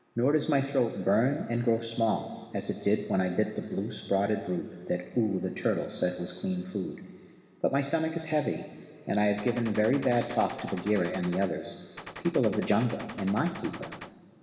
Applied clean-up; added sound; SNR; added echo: none; Gunshot, gunfire; 13 dB; reverberation time 2.4 s.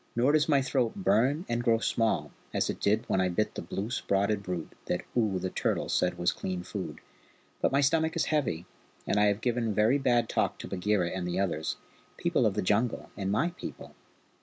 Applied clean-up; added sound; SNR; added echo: none; none; none; none.